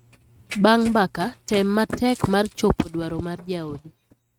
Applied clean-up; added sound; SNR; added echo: neural mask model RNNoise.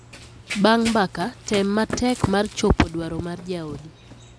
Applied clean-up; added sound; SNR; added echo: none; Run; 14 dB; none.